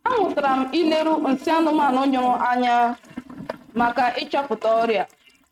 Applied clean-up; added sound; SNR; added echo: neural mask model RNNoise.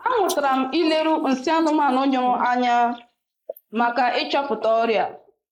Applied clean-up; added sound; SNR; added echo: neural mask model Resemble Enhance denoiser.